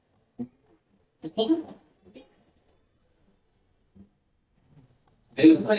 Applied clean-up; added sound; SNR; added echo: neural mask model DeepFilterNet 3.